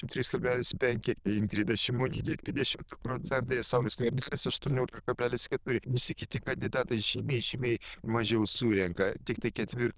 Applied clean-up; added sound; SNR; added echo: neural diffusion model UNIVERSE++.